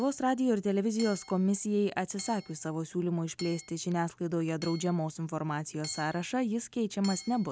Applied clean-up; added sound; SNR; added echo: none; Hammer / Chink, clink; 19 dB; none.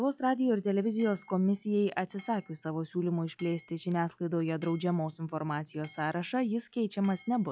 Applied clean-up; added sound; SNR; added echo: classical method log-MMSE.